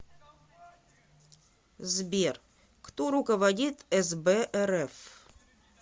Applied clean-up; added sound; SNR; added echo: none; none; none; none.